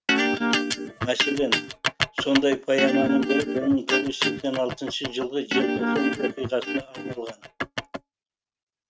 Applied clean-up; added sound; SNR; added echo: neural mask model RNNoise.